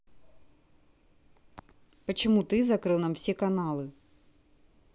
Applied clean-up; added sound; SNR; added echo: none; none; none; none.